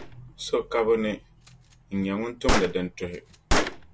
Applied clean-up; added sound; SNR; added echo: none; Gunshot, gunfire; 1 dB; none.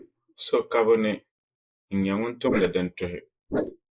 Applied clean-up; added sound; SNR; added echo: neural mask model Resemble Enhance denoiser.